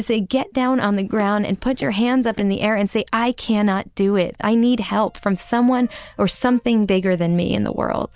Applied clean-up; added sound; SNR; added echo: neural mask model DeepFilterNet 3.